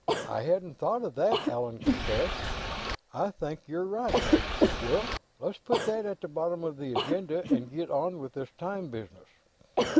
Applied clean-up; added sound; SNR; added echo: none; Boat, Water vehicle + Cough; 0 dB; none.